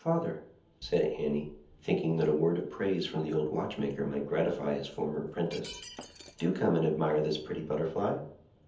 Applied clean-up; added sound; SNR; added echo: none; Shatter; 17 dB; reverberation time 0.7 s.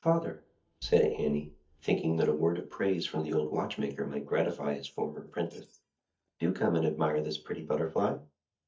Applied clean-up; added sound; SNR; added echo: neural mask model DeepFilterNet 3.